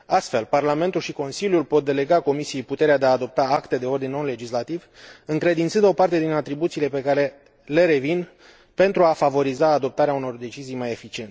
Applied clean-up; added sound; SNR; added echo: none; none; none; none.